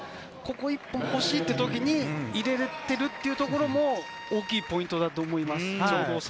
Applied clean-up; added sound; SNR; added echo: none; Trumpet; 16 dB; none.